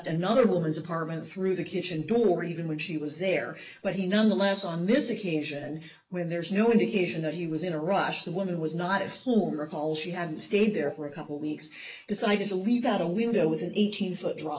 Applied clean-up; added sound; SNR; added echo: neural mask model Resemble Enhance denoiser.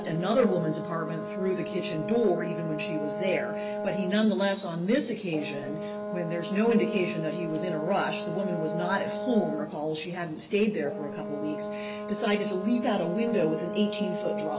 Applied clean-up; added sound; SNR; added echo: none; Brass instrument; 6 dB; none.